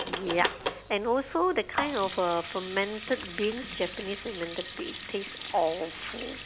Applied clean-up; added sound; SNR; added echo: none; Sink (filling or washing) / Hands; 7 dB; none.